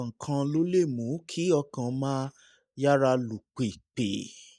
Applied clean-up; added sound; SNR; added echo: neural mask model DeepFilterNet 3.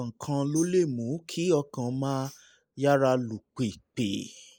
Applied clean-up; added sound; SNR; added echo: neural mask model Resemble Enhance denoiser.